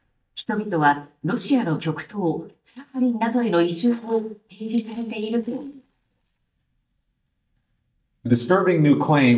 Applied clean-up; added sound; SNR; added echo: neural mask model DeepFilterNet 3.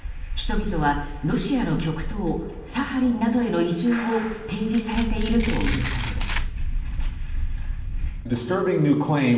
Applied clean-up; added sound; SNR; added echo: none; Domestic sounds, home sounds; 10 dB; reverberation time 0.9 s.